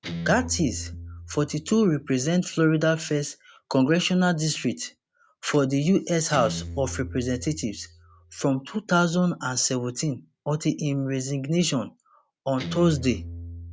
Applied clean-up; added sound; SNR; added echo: none; Guitar; 15 dB; none.